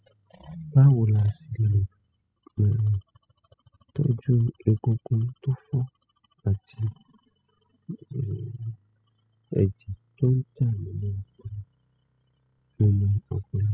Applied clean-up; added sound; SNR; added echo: classical method spectral subtraction.